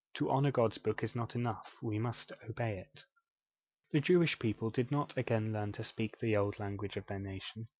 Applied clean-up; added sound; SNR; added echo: none; none; none; none.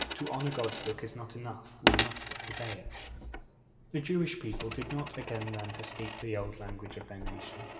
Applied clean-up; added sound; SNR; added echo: none; Coin (dropping); -1 dB; reverberation time 2.0 s.